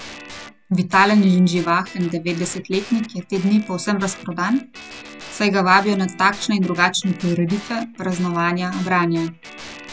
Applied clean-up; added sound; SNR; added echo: none; Guitar; 18 dB; none.